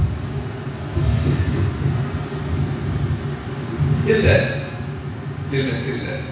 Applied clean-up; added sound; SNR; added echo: none; Wind instrument, woodwind instrument; 16 dB; reverberation time 1.1 s.